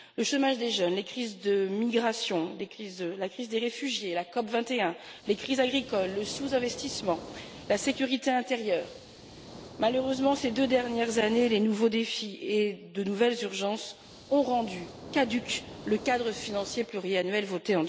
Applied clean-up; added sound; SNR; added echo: none; Hiss; 16 dB; none.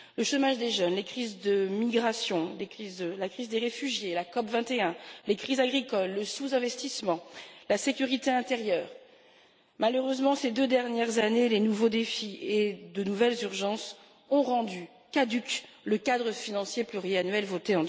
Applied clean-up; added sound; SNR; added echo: none; none; none; none.